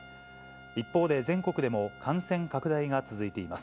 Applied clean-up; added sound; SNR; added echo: none; Organ + Trumpet; 19 dB; none.